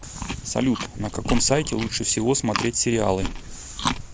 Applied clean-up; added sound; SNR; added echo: none; Chewing, mastication; 7 dB; none.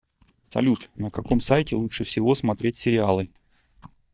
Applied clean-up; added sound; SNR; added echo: neural mask model DeepFilterNet 3.